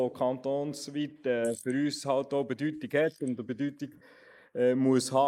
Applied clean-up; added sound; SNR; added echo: neural mask model Resemble Enhance denoiser.